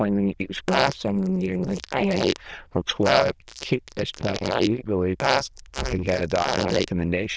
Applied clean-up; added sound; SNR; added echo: neural diffusion model UNIVERSE++.